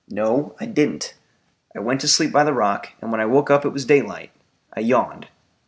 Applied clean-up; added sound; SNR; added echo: none; none; none; none.